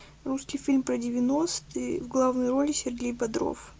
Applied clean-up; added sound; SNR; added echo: none; none; none; none.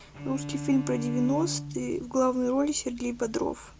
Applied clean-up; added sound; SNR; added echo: none; Bowed string instrument; 10 dB; none.